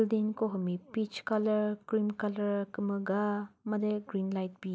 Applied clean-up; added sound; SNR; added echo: none; none; none; none.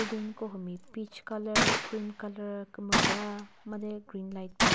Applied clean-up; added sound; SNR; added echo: none; Gunshot, gunfire; -5 dB; none.